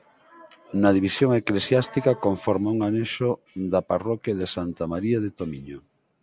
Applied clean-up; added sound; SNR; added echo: none; none; none; none.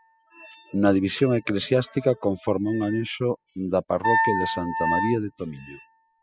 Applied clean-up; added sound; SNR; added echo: classical method spectral subtraction.